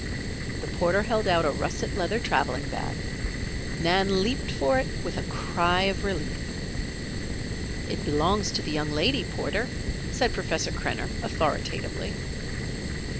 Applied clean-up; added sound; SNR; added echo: none; Fire; 2 dB; none.